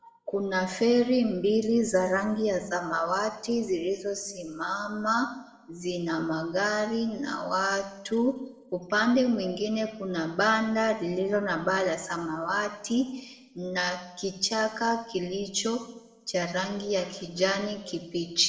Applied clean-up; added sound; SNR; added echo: none; none; none; reverberation time 0.8 s.